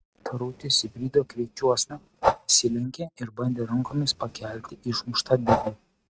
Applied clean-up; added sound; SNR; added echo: neural mask model RNNoise.